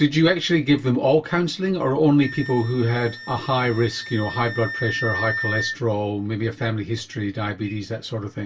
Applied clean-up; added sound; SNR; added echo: none; Wind instrument, woodwind instrument; 12 dB; reverberation time 0.1 s.